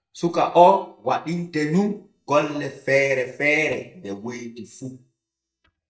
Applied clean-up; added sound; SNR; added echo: neural mask model DeepFilterNet 3.